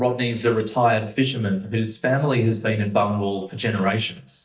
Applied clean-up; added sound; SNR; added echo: neural mask model DeepFilterNet 3.